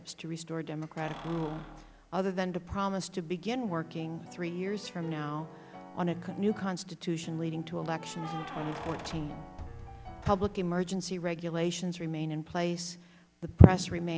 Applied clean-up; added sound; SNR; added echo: none; Piano + Keys jangling; 16 dB; none.